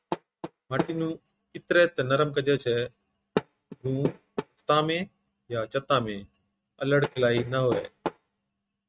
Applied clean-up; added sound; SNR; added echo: neural mask model RNNoise.